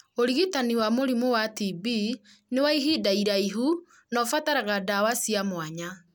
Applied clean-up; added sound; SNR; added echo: none; none; none; none.